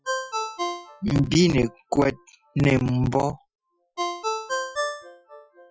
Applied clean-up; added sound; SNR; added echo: classical method Wiener filter.